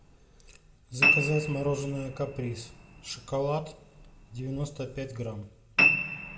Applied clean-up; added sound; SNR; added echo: none; Piano; -2 dB; reverberation time 0.3 s.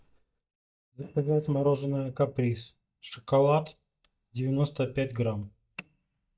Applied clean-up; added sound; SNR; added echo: neural mask model DeepFilterNet 3.